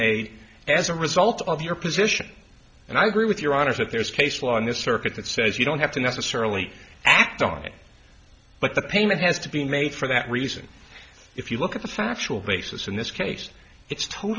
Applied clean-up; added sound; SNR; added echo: none; none; none; none.